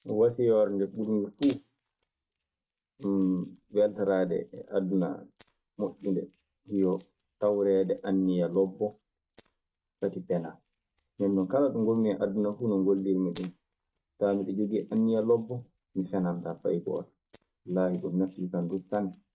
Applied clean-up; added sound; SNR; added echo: neural mask model RNNoise.